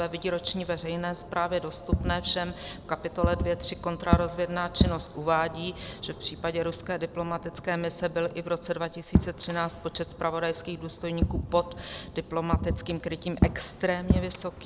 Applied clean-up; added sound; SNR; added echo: none; Fireworks; 2 dB; none.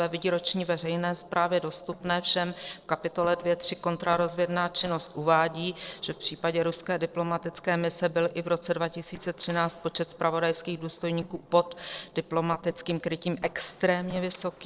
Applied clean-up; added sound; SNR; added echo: neural separator model SepFormer DNS4.